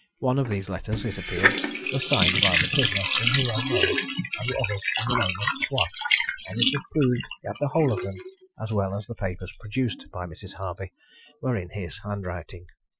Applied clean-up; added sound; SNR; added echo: classical method Wiener filter.